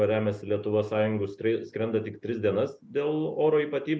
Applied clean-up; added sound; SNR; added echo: none; none; none; none.